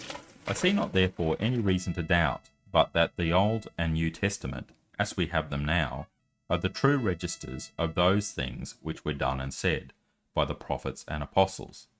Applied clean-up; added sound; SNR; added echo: neural mask model RNNoise.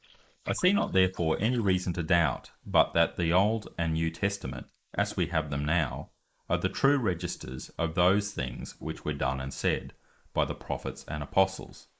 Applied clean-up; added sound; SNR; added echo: neural mask model Resemble Enhance denoiser.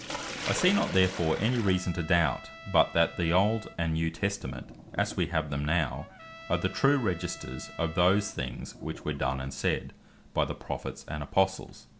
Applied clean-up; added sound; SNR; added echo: none; Trumpet + Sink (filling or washing); 14 dB; none.